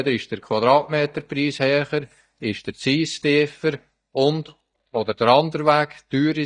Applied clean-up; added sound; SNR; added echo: neural mask model DeepFilterNet 3.